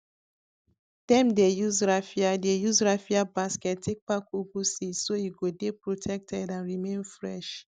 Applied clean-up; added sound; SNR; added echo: none; none; none; none.